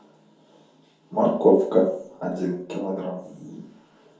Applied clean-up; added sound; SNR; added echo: none; none; none; reverberation time 0.6 s.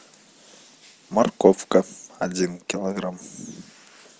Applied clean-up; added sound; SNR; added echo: none; none; none; none.